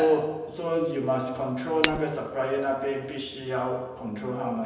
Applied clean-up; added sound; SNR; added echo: none; Shatter; 7 dB; reverberation time 1.0 s.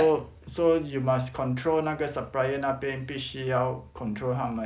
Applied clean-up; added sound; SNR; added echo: none; none; none; none.